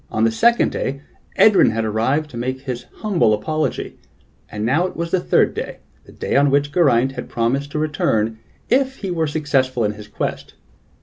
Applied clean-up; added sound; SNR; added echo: none; none; none; none.